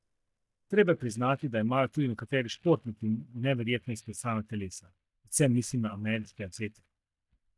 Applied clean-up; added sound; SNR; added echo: neural mask model DeepFilterNet 3.